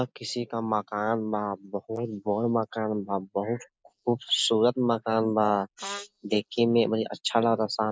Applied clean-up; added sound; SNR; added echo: neural mask model Resemble Enhance denoiser.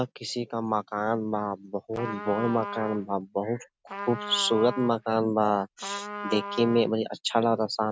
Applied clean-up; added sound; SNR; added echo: none; Trumpet; 10 dB; none.